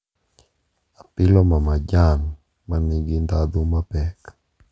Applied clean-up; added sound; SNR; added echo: none; none; none; none.